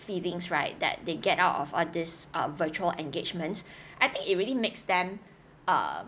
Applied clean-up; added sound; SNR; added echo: none; none; none; none.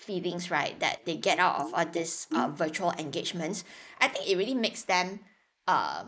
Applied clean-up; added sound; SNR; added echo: neural mask model Resemble Enhance denoiser.